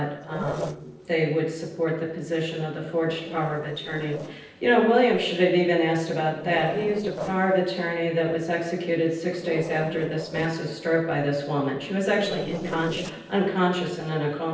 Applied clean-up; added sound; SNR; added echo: neural separator model SepFormer DNS4.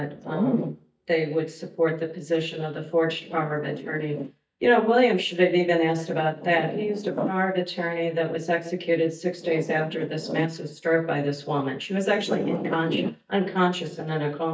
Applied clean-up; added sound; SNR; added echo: neural mask model DeepFilterNet 3.